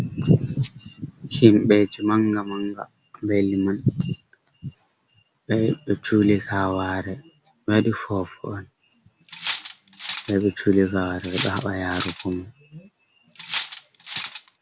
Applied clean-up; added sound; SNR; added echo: none; Cutlery, silverware; 2 dB; none.